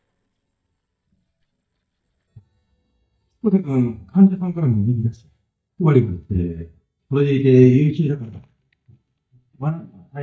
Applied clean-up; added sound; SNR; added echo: neural mask model DeepFilterNet 3.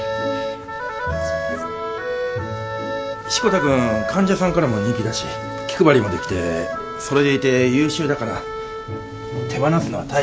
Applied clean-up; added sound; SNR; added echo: none; none; none; none.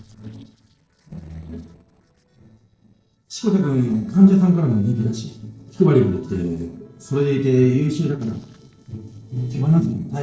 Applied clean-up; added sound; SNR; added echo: neural separator model SepFormer DNS4.